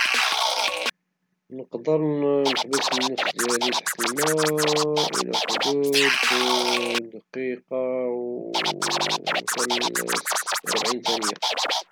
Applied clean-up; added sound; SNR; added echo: none; Scratching (performance technique); -2 dB; none.